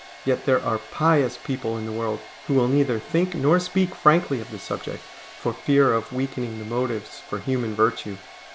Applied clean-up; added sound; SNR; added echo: none; Domestic sounds, home sounds; 19 dB; none.